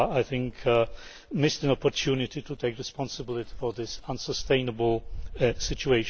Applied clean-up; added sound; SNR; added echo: none; Wind; 12 dB; none.